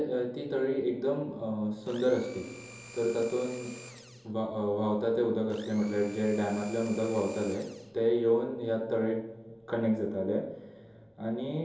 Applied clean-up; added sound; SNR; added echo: none; Domestic sounds, home sounds; 19 dB; reverberation time 2.8 s.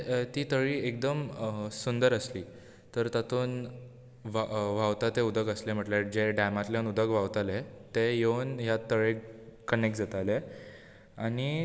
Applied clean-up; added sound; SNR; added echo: none; none; none; none.